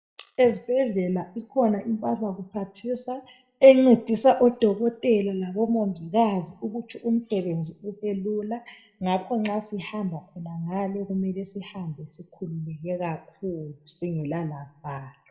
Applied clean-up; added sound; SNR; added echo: none; none; none; reverberation time 0.4 s.